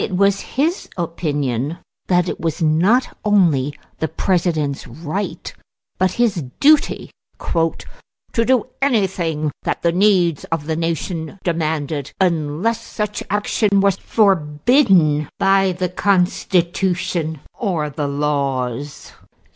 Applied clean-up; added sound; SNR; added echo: none; none; none; none.